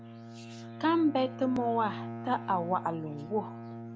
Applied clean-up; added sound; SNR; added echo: none; Bowed string instrument; 11 dB; none.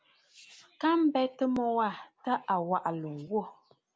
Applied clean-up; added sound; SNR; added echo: none; none; none; none.